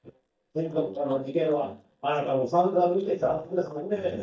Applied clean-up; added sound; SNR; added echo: neural mask model DeepFilterNet 3.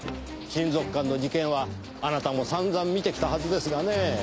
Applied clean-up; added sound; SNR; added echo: none; none; none; none.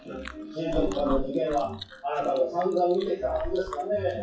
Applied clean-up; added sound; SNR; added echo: classical method WPE with log-MMSE.